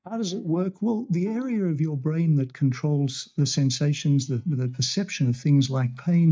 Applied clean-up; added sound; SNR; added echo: neural mask model DeepFilterNet 3.